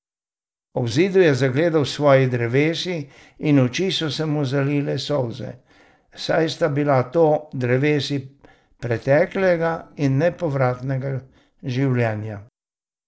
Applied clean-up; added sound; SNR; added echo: neural separator model SepFormer DNS4.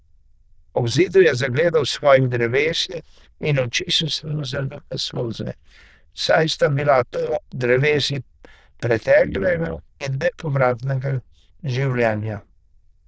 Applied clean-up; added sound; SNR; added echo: neural diffusion model UNIVERSE++.